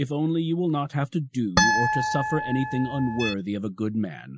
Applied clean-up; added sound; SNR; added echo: none; Harp; -1 dB; none.